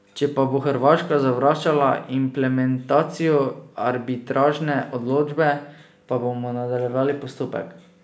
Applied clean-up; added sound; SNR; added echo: none; none; none; none.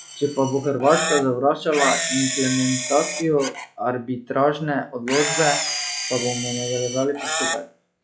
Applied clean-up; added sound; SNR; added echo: classical method log-MMSE.